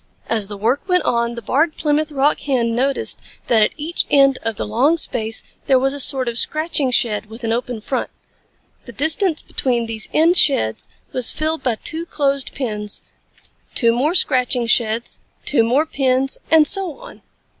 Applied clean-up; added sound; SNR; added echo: none; none; none; none.